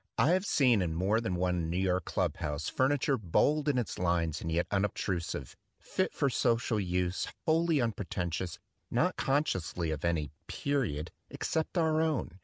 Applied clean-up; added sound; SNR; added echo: none; none; none; none.